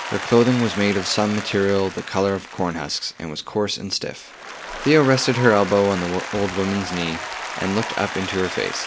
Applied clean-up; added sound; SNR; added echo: none; Applause; 10 dB; none.